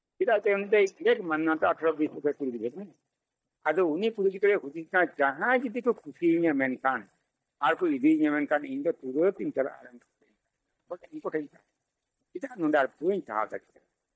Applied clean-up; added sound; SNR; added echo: neural mask model DeepFilterNet 3.